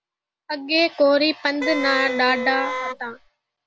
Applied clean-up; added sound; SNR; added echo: none; Wind instrument, woodwind instrument; 5 dB; none.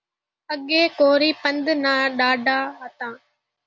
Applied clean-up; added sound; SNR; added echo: none; none; none; none.